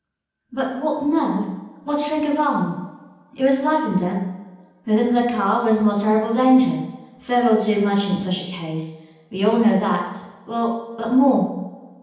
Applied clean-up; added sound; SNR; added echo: none; none; none; reverberation time 0.9 s.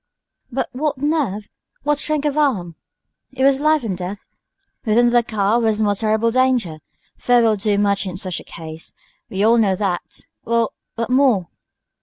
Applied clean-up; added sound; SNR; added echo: none; none; none; none.